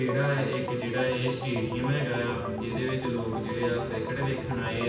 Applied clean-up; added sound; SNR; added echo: none; Organ; 6 dB; reverberation time 0.9 s.